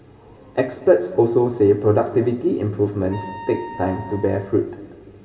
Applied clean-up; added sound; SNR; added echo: none; Wind instrument, woodwind instrument; 18 dB; reverberation time 2.1 s.